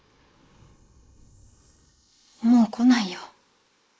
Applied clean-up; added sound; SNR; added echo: neural mask model Resemble Enhance denoiser.